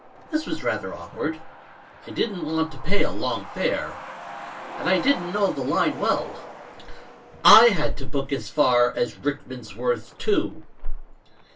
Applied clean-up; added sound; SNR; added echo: none; Truck; 18 dB; reverberation time 0.2 s.